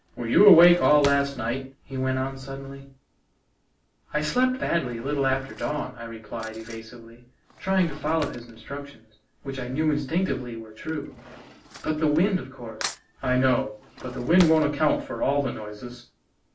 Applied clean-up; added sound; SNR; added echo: none; Cutlery, silverware / Drawer open or close; 19 dB; reverberation time 0.3 s.